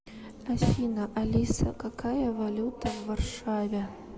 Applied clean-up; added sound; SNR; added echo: none; Snare drum; 15 dB; none.